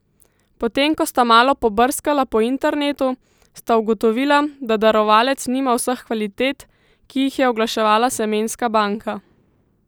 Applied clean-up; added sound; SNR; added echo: none; none; none; none.